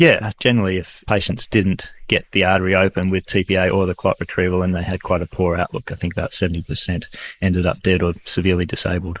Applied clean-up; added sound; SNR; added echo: neural mask model Resemble Enhance denoiser.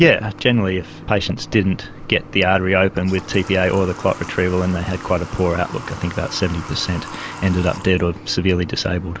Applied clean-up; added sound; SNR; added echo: none; Water tap, faucet / Water; 15 dB; none.